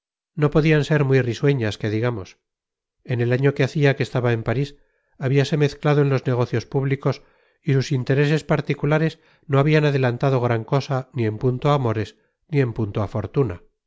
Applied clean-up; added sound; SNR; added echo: none; none; none; none.